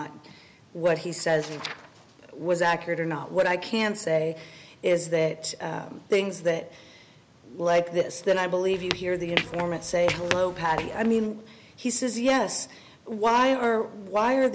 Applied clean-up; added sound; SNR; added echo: none; Squeak / Walk, footsteps; 7 dB; none.